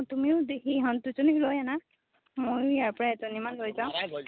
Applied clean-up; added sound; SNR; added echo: none; none; none; none.